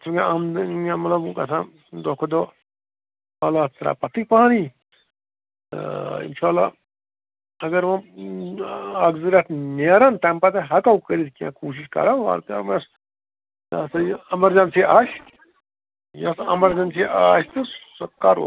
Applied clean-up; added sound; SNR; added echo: none; none; none; none.